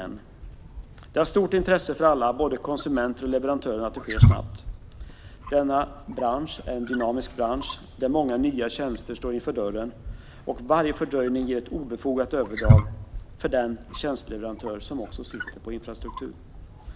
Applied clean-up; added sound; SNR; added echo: none; Wild animals; 2 dB; none.